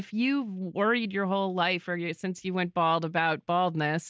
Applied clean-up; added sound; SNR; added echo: none; none; none; none.